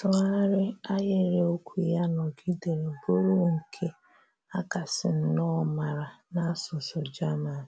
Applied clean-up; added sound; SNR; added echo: none; none; none; none.